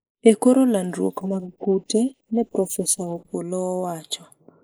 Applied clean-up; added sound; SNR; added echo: neural mask model Resemble Enhance denoiser.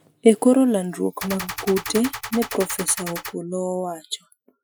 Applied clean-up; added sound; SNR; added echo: classical method Wiener filter.